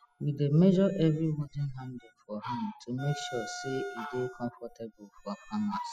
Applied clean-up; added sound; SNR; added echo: classical method spectral subtraction.